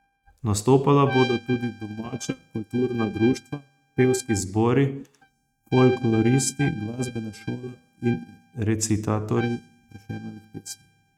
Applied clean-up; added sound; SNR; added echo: neural mask model RNNoise.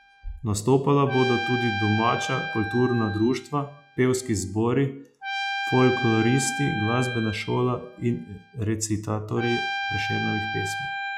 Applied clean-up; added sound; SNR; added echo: classical method log-MMSE.